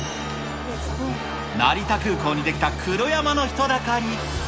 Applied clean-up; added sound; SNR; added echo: none; none; none; none.